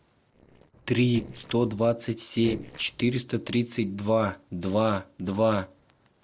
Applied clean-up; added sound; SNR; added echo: neural separator model SepFormer DNS4.